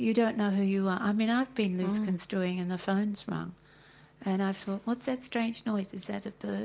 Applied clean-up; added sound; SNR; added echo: none; none; none; none.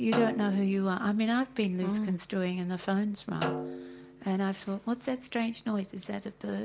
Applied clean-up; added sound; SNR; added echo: none; Snare drum; 10 dB; none.